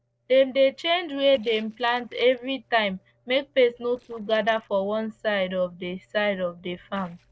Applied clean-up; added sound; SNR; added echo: neural separator model SepFormer DNS4.